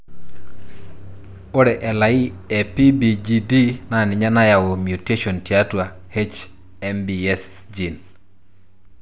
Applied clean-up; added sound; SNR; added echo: none; none; none; none.